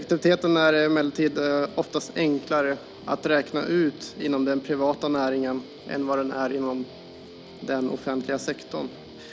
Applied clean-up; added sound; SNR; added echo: none; Guitar; 18 dB; none.